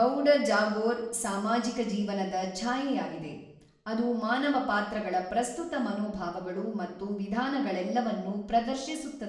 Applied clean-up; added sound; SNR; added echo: none; none; none; reverberation time 0.8 s.